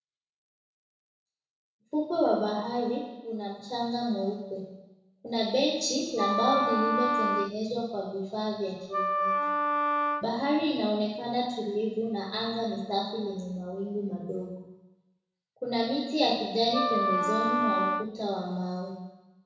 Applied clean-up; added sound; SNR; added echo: none; Wind instrument, woodwind instrument; -2 dB; reverberation time 1.0 s.